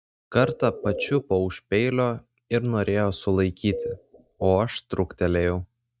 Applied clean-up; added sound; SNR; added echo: neural mask model DeepFilterNet 3.